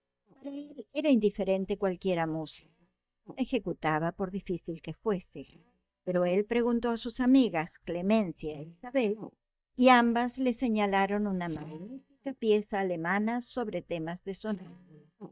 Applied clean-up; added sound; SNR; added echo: neural mask model DeepFilterNet 3.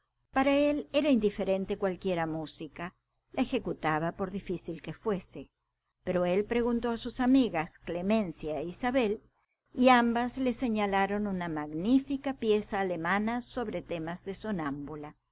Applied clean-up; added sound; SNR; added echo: none; none; none; none.